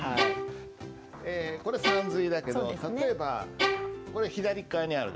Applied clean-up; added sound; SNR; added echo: none; Bowed string instrument; 2 dB; none.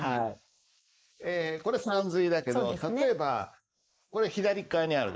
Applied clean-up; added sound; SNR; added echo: neural mask model Resemble Enhance denoiser.